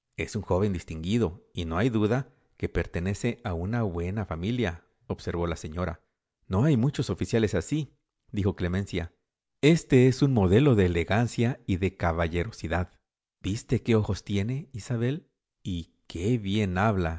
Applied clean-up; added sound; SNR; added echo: none; none; none; none.